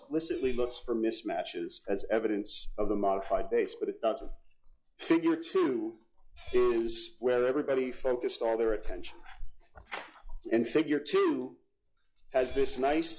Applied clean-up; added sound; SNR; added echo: classical method log-MMSE.